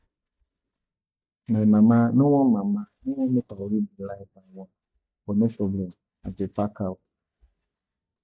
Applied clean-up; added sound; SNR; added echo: neural mask model DeepFilterNet 3.